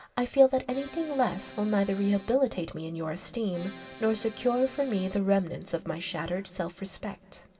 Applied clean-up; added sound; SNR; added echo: none; Accordion; 16 dB; reverberation time 3.0 s.